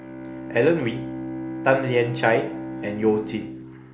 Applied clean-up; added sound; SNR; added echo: none; Bowed string instrument; 9 dB; none.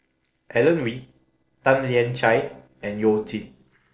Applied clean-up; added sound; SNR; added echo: neural separator model SepFormer DNS4.